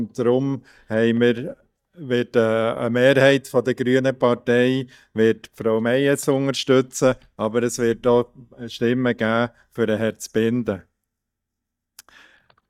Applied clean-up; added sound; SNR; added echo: neural mask model DeepFilterNet 3.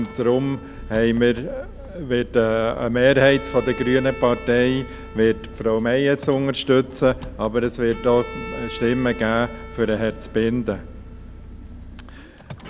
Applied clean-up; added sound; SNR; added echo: none; Bowed string instrument + Engine; 14 dB; none.